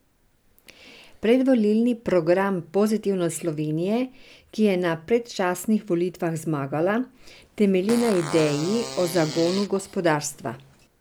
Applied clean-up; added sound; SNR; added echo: none; Fart; 13 dB; none.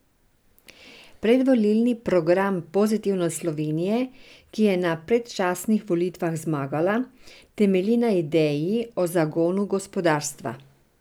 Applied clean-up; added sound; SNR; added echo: none; none; none; none.